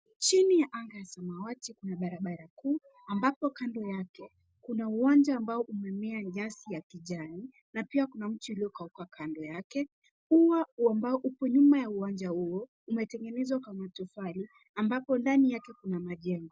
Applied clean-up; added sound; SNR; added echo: none; none; none; none.